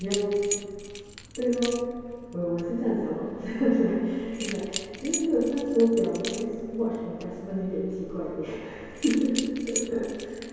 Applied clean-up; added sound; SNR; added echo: none; Keys jangling; 12 dB; reverberation time 2.2 s.